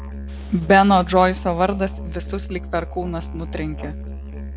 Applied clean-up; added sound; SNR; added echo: none; Musical instrument; 10 dB; none.